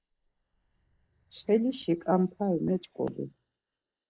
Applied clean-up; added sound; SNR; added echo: neural mask model Resemble Enhance denoiser.